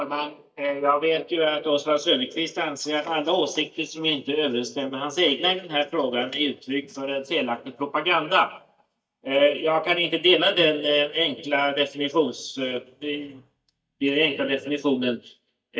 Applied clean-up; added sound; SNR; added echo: neural mask model DeepFilterNet 3.